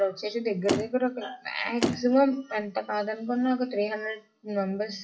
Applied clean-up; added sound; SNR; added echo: classical method WPE with log-MMSE.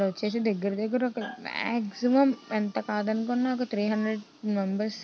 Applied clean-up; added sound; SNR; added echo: none; none; none; none.